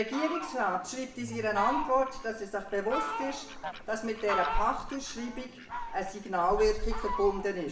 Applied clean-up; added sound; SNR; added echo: none; Fowl; 5 dB; reverberation time 0.6 s.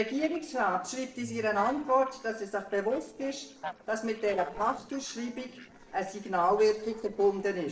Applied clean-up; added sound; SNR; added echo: neural separator model SepFormer DNS4.